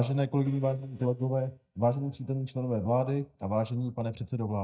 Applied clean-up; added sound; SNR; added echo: neural mask model DeepFilterNet 3.